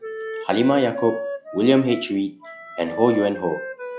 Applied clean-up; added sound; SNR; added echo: classical method log-MMSE.